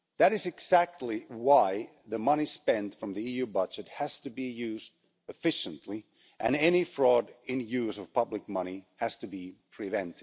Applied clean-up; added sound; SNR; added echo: none; none; none; none.